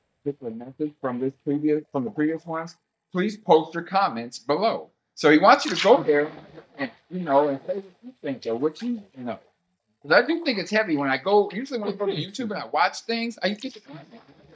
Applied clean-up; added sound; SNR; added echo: neural mask model DeepFilterNet 3.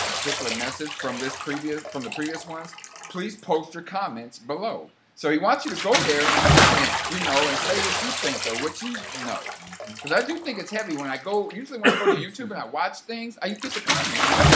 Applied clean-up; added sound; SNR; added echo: none; Bathtub (filling or washing) / Splash, splatter; -1 dB; none.